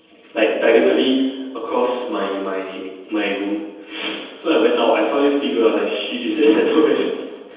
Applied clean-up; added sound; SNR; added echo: none; none; none; reverberation time 1.1 s.